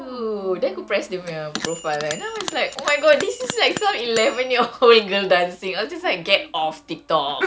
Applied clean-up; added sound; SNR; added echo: none; Bell; 12 dB; none.